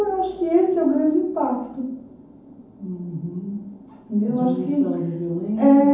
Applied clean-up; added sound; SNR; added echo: none; none; none; reverberation time 0.9 s.